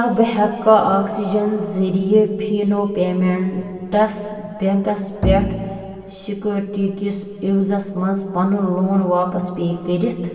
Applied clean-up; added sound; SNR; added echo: none; Bowed string instrument; 6 dB; reverberation time 2.8 s.